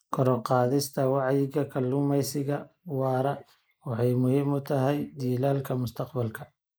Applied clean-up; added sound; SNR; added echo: neural mask model Resemble Enhance denoiser.